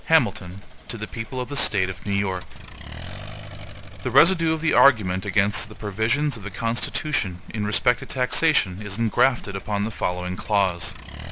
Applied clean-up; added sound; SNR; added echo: none; Accelerating, revving, vroom; 17 dB; none.